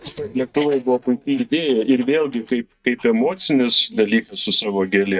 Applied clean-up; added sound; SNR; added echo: neural mask model DeepFilterNet 3.